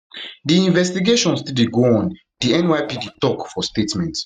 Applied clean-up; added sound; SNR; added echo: neural mask model RNNoise.